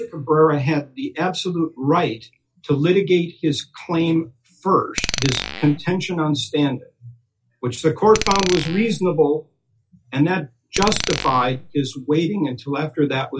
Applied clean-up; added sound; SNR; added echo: classical method log-MMSE.